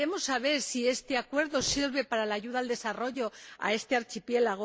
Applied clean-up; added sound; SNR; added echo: neural mask model DeepFilterNet 3.